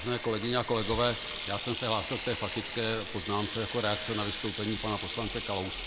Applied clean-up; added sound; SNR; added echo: none; Sink (filling or washing) / Water tap, faucet; 1 dB; none.